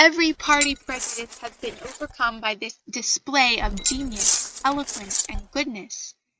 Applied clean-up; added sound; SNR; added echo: neural mask model RNNoise.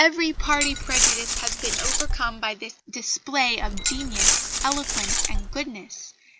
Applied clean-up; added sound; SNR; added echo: none; Glass; -3 dB; none.